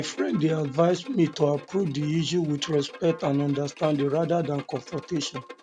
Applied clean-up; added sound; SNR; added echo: none; Bowed string instrument; 18 dB; none.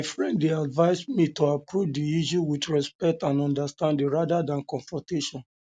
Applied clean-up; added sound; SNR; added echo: none; none; none; none.